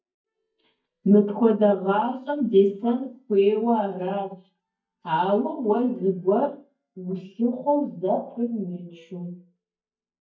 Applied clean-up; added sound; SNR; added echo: neural mask model DeepFilterNet 3.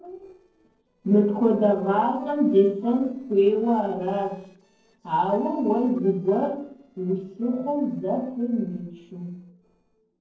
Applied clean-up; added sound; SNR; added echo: neural separator model SepFormer DNS4.